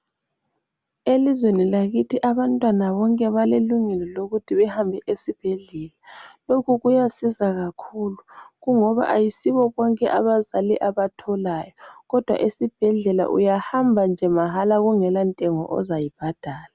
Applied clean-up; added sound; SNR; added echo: none; none; none; none.